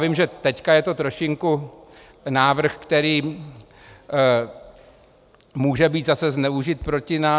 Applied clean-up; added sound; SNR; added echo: none; none; none; none.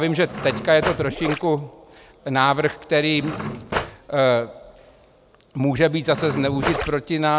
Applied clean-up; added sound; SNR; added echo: none; Gurgling + Cutlery, silverware / Drawer open or close; 8 dB; none.